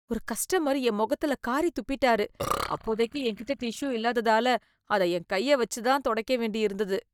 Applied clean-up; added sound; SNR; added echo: neural mask model DeepFilterNet 3.